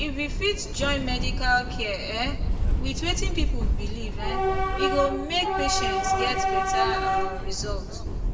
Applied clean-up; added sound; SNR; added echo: none; Subway, metro, underground / Train; -4 dB; reverberation time 1.2 s.